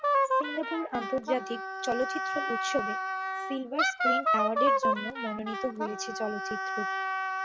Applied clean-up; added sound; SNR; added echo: none; Wind instrument, woodwind instrument; -4 dB; none.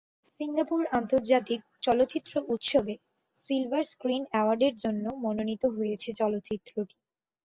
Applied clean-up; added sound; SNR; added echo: none; none; none; none.